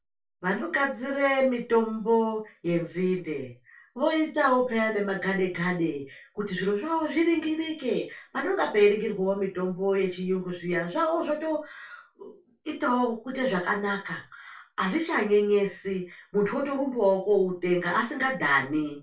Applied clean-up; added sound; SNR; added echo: none; none; none; reverberation time 0.3 s.